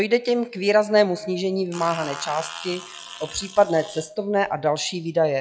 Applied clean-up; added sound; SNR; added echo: classical method log-MMSE.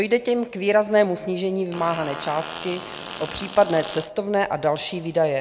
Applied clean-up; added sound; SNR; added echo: none; Fart; 12 dB; none.